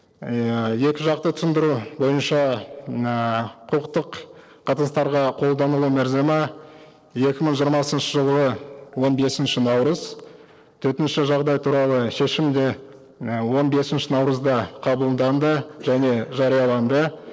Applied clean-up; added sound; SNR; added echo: neural separator model SepFormer DNS4.